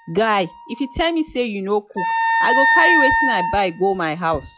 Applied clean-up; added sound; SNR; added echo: classical method log-MMSE.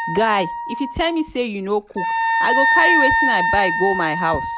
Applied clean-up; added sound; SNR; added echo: none; Wind instrument, woodwind instrument; -2 dB; none.